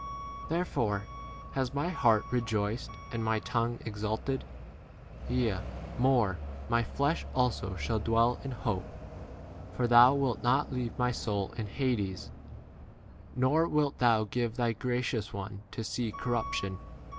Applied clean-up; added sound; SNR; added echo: none; Alarm / Truck; 11 dB; none.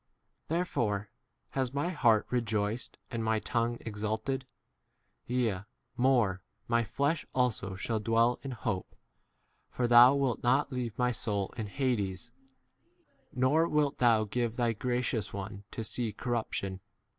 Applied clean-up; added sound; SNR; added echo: none; none; none; none.